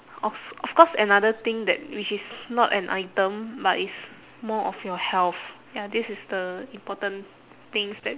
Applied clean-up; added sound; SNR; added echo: none; none; none; none.